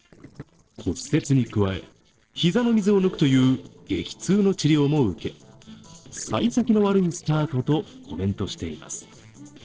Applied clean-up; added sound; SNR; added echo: neural separator model SepFormer DNS4.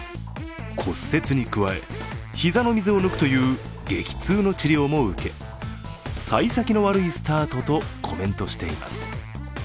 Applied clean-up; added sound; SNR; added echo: none; none; none; none.